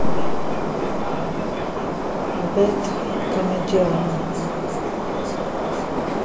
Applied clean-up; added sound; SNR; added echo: none; Subway, metro, underground; 1 dB; reverberation time 2.3 s.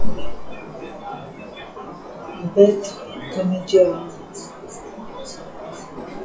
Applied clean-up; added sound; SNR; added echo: classical method WPE with log-MMSE.